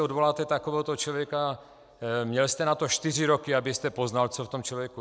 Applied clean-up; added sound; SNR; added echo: none; none; none; none.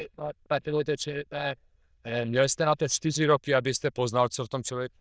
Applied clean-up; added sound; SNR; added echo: neural diffusion model UNIVERSE++.